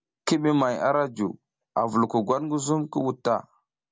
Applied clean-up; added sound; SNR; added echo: none; none; none; none.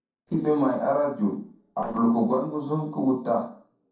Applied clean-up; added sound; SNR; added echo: neural separator model SepFormer DNS4.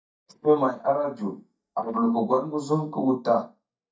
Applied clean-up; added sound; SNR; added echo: neural mask model DeepFilterNet 3.